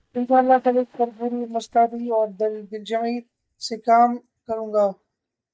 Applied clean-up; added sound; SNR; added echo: neural mask model DeepFilterNet 3.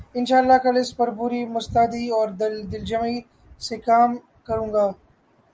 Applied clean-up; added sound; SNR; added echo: none; none; none; none.